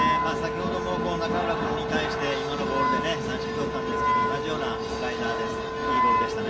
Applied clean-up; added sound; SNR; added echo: none; Wind instrument, woodwind instrument; -1 dB; reverberation time 2.0 s.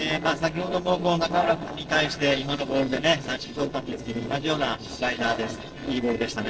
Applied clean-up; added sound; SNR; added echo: neural separator model SepFormer DNS4.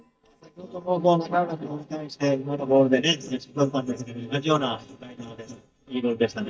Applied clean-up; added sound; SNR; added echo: neural mask model DeepFilterNet 3.